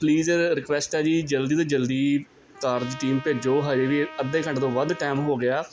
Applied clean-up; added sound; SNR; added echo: none; Trumpet; 17 dB; none.